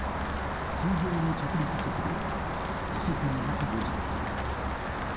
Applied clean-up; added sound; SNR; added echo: none; Rain; -2 dB; reverberation time 0.7 s.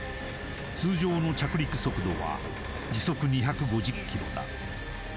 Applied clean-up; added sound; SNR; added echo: none; none; none; none.